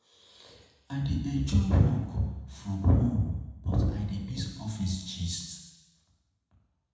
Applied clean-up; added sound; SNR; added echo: none; none; none; reverberation time 1.0 s.